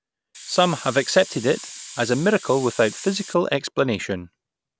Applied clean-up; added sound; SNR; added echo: none; Hiss; 15 dB; none.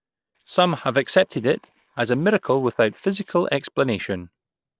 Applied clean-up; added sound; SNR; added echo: neural separator model SepFormer DNS4.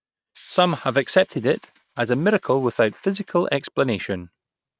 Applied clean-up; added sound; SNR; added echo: neural mask model RNNoise.